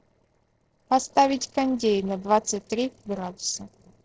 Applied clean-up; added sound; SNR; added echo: neural separator model SepFormer DNS4.